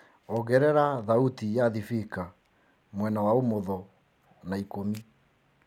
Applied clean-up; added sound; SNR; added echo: none; none; none; none.